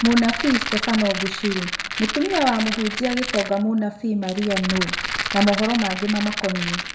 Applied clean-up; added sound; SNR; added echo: none; Rattle; 5 dB; reverberation time 0.5 s.